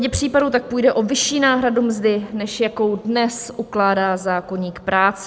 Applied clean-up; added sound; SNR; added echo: none; none; none; none.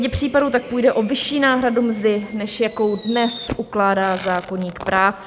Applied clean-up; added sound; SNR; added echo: none; Fireworks; 11 dB; none.